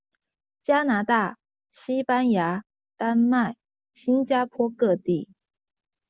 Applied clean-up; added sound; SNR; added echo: none; none; none; none.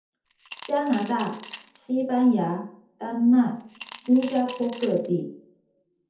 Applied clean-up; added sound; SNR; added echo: none; Coin (dropping) / Glass; 15 dB; reverberation time 0.5 s.